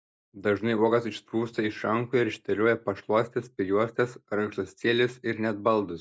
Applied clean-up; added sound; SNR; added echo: none; none; none; none.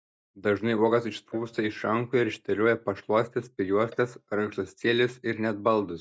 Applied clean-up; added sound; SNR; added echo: neural mask model DeepFilterNet 3.